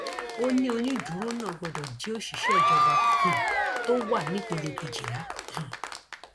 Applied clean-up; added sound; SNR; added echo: none; Applause / Crowd / Cheering; -3 dB; none.